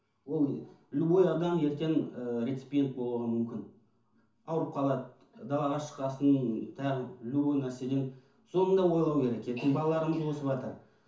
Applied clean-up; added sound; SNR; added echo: none; none; none; reverberation time 0.9 s.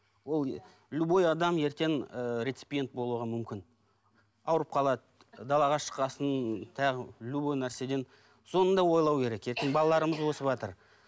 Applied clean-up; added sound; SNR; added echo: none; none; none; none.